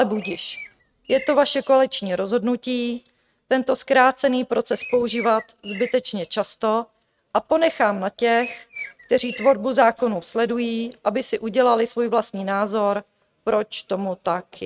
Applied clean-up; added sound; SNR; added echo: neural mask model RNNoise.